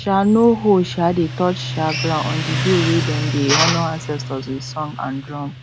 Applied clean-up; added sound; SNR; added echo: none; Motorcycle + Drill; 5 dB; none.